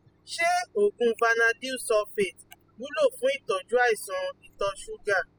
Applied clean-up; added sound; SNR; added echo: classical method spectral subtraction.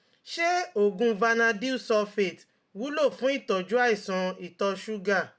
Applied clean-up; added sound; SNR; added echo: none; none; none; none.